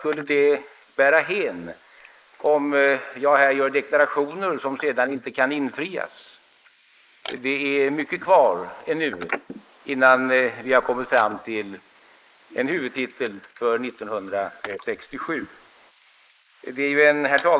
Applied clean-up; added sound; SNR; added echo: neural mask model Resemble Enhance denoiser.